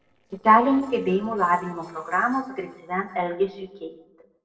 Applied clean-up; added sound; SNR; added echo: neural separator model SepFormer DNS4.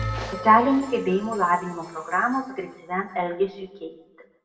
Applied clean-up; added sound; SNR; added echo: none; Bell; 13 dB; reverberation time 0.7 s.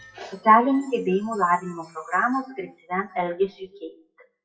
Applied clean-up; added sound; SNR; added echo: classical method WPE with log-MMSE.